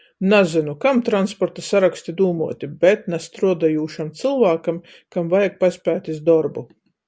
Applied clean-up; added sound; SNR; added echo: none; none; none; none.